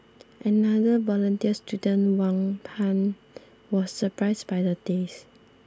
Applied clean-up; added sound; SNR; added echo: none; none; none; none.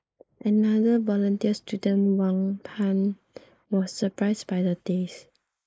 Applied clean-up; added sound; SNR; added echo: neural mask model Resemble Enhance denoiser.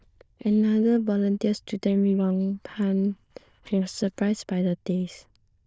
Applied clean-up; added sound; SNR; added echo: neural diffusion model UNIVERSE++.